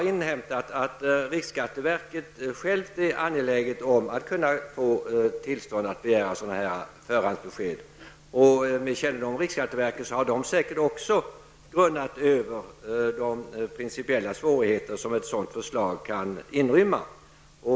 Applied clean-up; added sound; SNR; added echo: none; none; none; none.